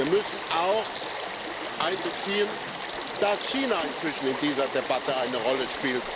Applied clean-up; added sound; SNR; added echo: none; Stream / Frog; 5 dB; none.